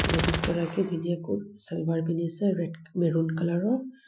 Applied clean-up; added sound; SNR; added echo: classical method Wiener filter.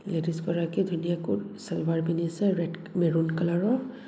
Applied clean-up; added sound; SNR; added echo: none; none; none; none.